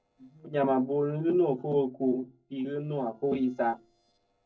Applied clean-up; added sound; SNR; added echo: neural separator model SepFormer DNS4.